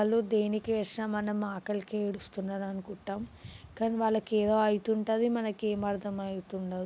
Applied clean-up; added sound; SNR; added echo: none; none; none; none.